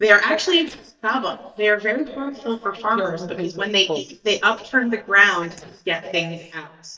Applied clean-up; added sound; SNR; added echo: neural mask model DeepFilterNet 3.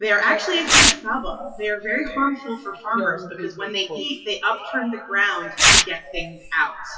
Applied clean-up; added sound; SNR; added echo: classical method WPE with log-MMSE.